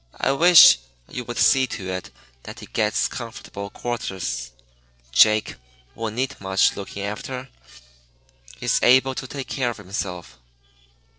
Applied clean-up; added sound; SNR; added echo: neural separator model SepFormer DNS4.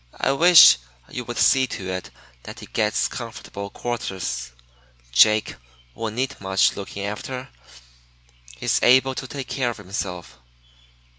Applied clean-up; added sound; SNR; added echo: none; none; none; none.